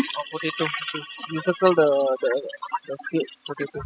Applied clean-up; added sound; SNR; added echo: classical method spectral subtraction.